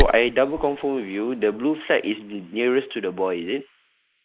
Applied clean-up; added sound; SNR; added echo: neural mask model Resemble Enhance denoiser.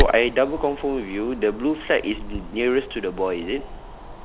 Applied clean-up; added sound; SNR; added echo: none; Wind; 6 dB; none.